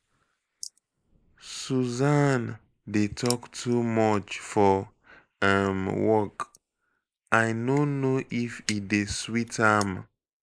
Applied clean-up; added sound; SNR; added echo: neural mask model Resemble Enhance denoiser.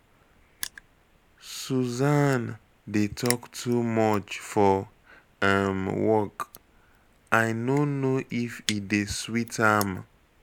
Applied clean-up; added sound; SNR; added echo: none; Crushing; 17 dB; none.